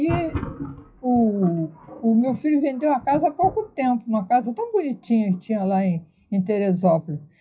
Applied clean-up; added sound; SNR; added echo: classical method WPE with log-MMSE.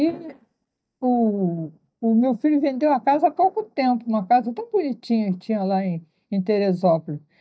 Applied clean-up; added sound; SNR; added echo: neural mask model DeepFilterNet 3.